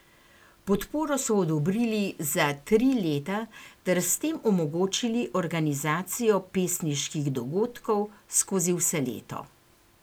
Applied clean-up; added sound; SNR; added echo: none; none; none; none.